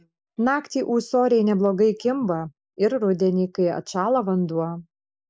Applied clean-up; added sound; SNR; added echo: none; none; none; none.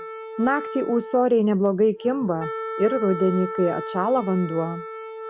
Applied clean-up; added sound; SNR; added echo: none; Wind instrument, woodwind instrument; 10 dB; none.